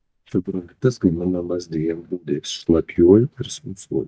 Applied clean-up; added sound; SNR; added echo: neural mask model DeepFilterNet 3.